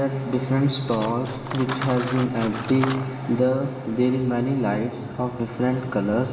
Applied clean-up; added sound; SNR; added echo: none; Cutlery, silverware; 14 dB; reverberation time 2.7 s.